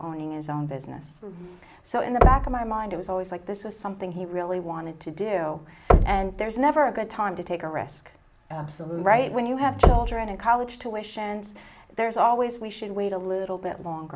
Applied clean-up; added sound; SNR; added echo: none; Knock; 0 dB; none.